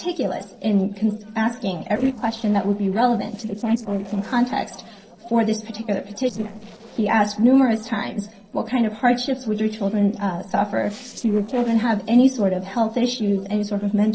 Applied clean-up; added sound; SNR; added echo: neural separator model SepFormer DNS4.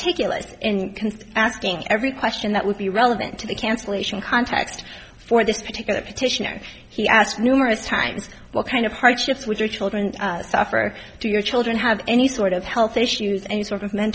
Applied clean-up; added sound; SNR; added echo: none; none; none; none.